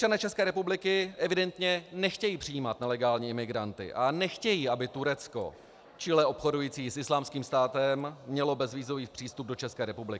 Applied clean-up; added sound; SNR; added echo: none; none; none; none.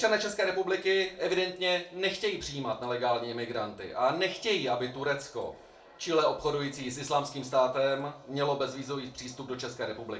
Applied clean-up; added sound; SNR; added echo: none; none; none; reverberation time 0.3 s.